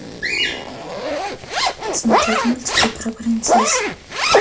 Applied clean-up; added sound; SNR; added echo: none; Zipper (clothing); -4 dB; reverberation time 0.2 s.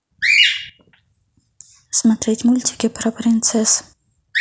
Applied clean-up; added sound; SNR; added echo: none; none; none; none.